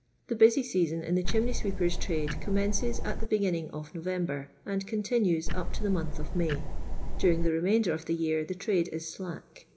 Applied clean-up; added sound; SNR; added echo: none; Tick-tock; -3 dB; reverberation time 1.3 s.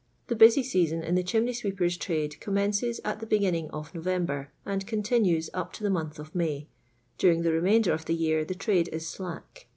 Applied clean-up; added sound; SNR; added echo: none; none; none; none.